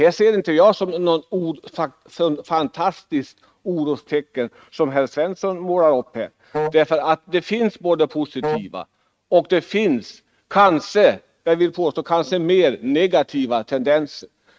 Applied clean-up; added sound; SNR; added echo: neural mask model RNNoise.